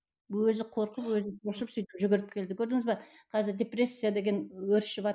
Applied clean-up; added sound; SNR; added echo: none; none; none; none.